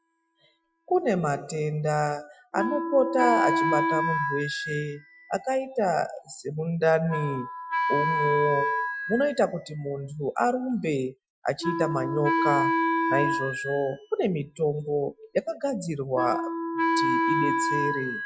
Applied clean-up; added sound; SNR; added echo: classical method Wiener filter.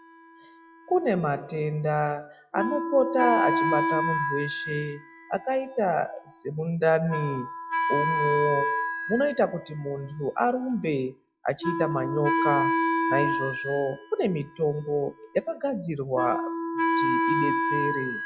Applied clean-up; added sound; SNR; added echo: classical method log-MMSE.